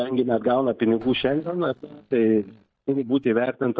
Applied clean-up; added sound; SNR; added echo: neural mask model DeepFilterNet 3.